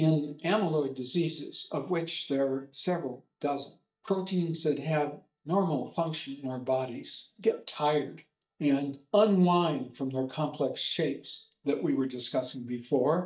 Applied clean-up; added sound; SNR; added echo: neural mask model DeepFilterNet 3.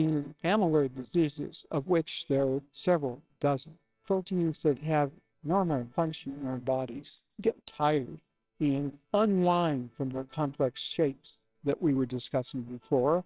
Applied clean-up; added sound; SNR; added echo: neural separator model SepFormer WHAMR!.